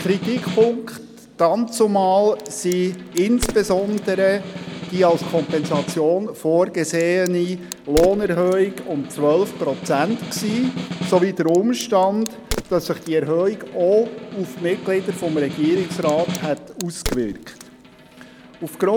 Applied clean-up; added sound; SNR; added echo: none; Snare drum + Crack; 12 dB; none.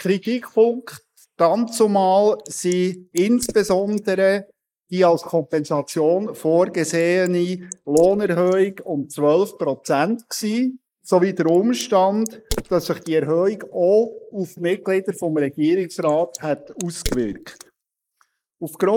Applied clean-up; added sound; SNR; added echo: neural mask model Resemble Enhance denoiser.